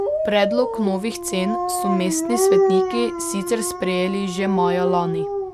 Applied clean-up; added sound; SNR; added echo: none; Dog; 0 dB; none.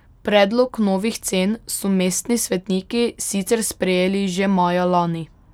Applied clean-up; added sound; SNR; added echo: none; none; none; none.